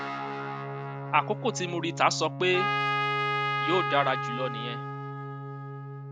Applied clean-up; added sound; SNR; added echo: none; Trumpet + Guitar; 1 dB; none.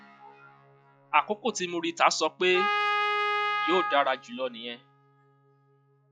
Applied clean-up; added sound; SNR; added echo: classical method log-MMSE.